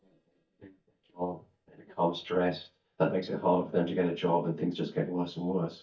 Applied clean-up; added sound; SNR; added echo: neural mask model DeepFilterNet 3.